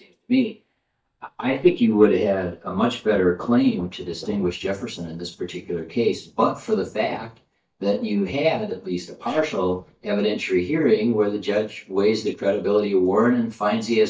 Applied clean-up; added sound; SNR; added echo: neural mask model DeepFilterNet 3.